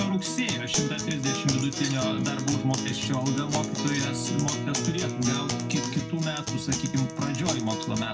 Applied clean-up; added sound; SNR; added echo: none; Acoustic guitar; 2 dB; reverberation time 0.4 s.